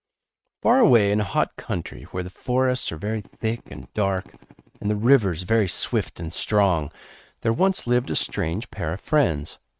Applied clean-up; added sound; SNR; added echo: neural mask model RNNoise.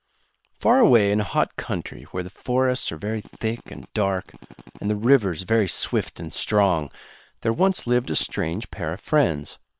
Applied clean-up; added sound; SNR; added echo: neural separator model SepFormer WHAM!.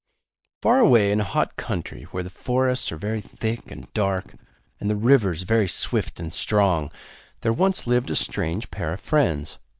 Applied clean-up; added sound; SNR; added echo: neural mask model DeepFilterNet 3.